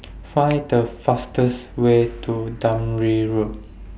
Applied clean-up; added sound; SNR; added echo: none; Finger snapping; 19 dB; none.